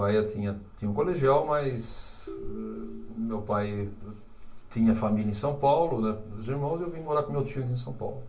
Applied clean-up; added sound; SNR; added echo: none; Ringtone; 16 dB; reverberation time 0.2 s.